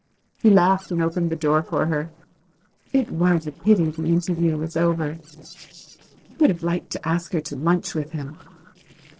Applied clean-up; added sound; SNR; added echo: neural separator model SepFormer DNS4.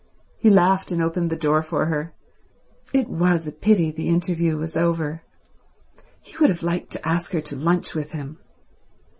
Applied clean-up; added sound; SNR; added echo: none; none; none; none.